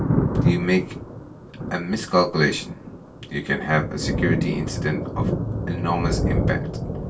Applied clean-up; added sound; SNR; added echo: none; Thunder; 0 dB; reverberation time 0.2 s.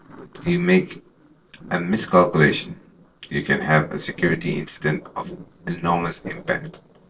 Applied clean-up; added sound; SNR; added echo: neural separator model SepFormer DNS4.